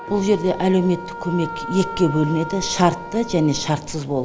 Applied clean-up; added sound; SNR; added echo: none; Wind instrument, woodwind instrument; 12 dB; none.